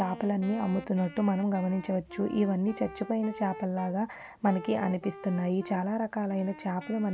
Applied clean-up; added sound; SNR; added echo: none; Wind instrument, woodwind instrument; 16 dB; none.